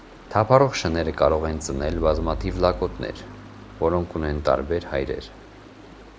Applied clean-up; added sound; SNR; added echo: none; Stream; 13 dB; none.